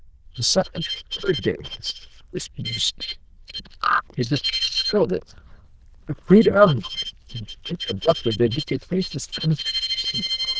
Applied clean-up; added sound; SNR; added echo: neural diffusion model UNIVERSE++.